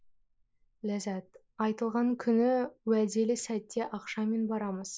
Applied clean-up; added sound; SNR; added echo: neural mask model Resemble Enhance denoiser.